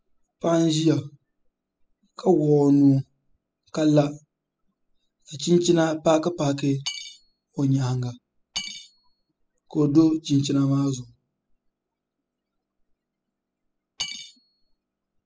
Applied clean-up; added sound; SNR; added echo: classical method spectral subtraction.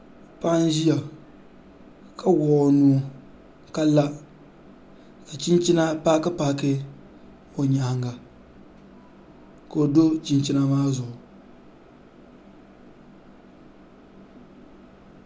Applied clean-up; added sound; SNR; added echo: none; none; none; none.